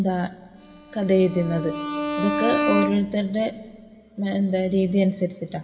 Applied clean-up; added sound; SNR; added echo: none; Bowed string instrument; 4 dB; reverberation time 1.5 s.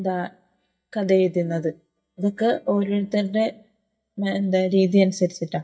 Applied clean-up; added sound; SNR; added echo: neural mask model DeepFilterNet 3.